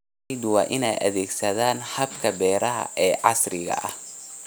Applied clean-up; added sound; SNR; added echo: none; none; none; none.